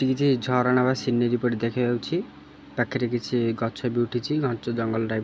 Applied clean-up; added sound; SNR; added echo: none; none; none; none.